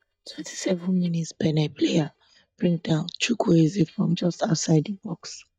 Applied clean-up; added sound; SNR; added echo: neural mask model DeepFilterNet 3.